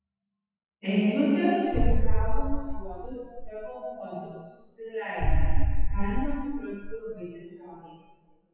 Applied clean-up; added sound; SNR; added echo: classical method WPE with log-MMSE.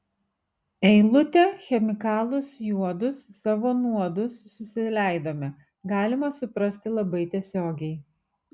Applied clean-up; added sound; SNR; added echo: none; none; none; none.